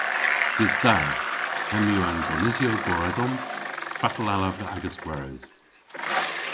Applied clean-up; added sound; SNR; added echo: none; Bicycle; 1 dB; none.